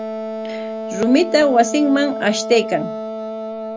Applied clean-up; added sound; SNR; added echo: none; Wind instrument, woodwind instrument; 7 dB; none.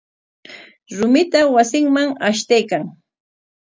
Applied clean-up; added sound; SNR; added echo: none; none; none; none.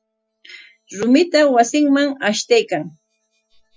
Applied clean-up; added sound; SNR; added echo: classical method Wiener filter.